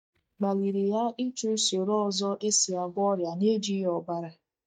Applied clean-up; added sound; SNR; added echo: neural mask model DeepFilterNet 3.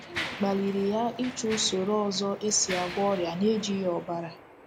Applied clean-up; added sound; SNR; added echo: none; Mechanisms; 12 dB; none.